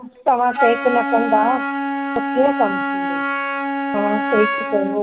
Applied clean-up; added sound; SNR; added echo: none; Wind instrument, woodwind instrument; 2 dB; none.